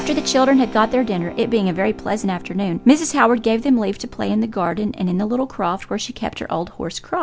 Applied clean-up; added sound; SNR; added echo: none; Keyboard (musical); 17 dB; none.